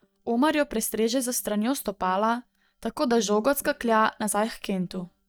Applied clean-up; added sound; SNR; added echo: neural mask model DeepFilterNet 3.